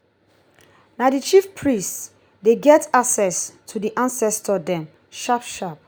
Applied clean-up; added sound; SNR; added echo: none; none; none; none.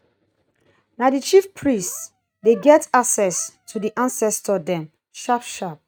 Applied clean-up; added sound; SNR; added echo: neural mask model RNNoise.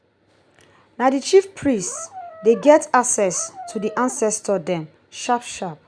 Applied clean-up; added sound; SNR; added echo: none; Brass instrument; 18 dB; none.